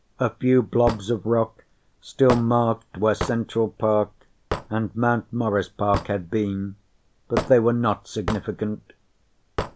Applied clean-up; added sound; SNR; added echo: none; Hammer / Wood; 11 dB; none.